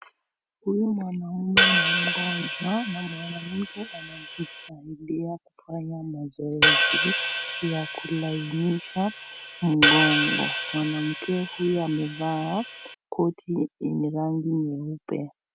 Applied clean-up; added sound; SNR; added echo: none; Hi-hat; -2 dB; none.